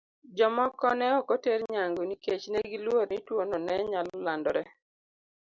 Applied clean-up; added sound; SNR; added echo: none; none; none; none.